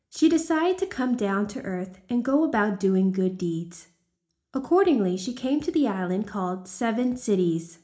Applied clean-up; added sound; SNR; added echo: none; none; none; reverberation time 0.4 s.